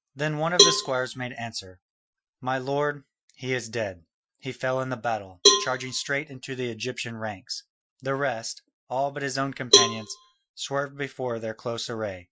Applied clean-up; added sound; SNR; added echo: classical method Wiener filter.